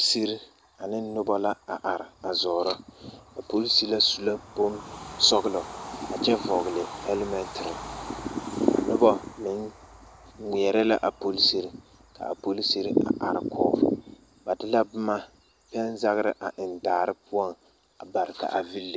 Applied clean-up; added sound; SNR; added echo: none; Train / Bird vocalization, bird call, bird song; 17 dB; none.